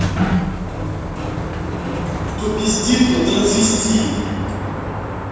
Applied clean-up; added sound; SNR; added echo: none; Sliding door; 2 dB; reverberation time 2.1 s.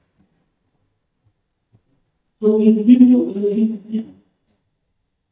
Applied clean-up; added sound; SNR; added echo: neural mask model DeepFilterNet 3.